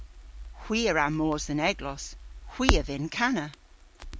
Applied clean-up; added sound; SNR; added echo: none; Crackle; 4 dB; none.